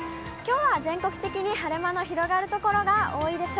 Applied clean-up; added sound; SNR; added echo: none; Guitar; 19 dB; none.